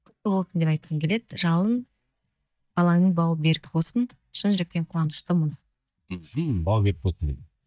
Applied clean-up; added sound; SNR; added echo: neural mask model DeepFilterNet 3.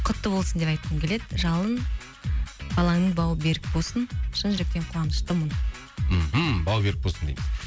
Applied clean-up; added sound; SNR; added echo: none; none; none; none.